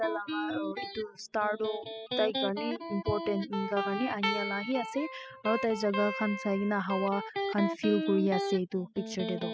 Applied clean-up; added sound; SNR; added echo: classical method spectral subtraction.